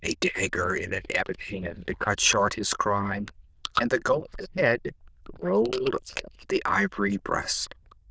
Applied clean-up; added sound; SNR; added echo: neural diffusion model UNIVERSE++.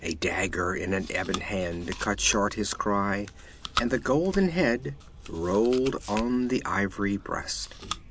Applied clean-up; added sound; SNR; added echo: none; Chewing, mastication; 12 dB; none.